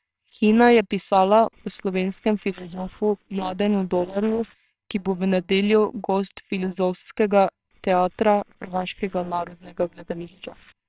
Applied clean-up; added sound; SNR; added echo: neural separator model SepFormer WHAMR!.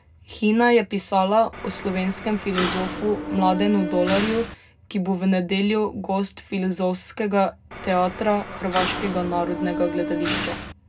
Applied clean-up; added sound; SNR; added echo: none; Mechanisms; 6 dB; reverberation time 0.2 s.